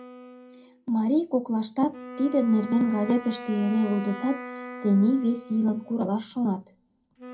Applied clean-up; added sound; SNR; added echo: none; Wind instrument, woodwind instrument; 15 dB; reverberation time 0.3 s.